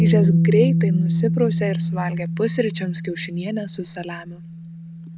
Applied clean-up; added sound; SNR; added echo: none; Bass guitar; -3 dB; none.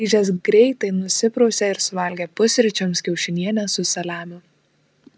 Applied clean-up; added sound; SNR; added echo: none; none; none; none.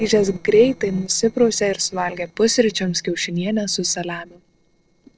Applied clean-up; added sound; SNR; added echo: neural separator model SepFormer DNS4.